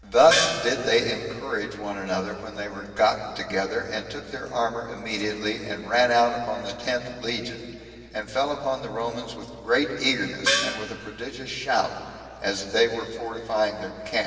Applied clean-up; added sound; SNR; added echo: none; Gong; 1 dB; reverberation time 2.6 s.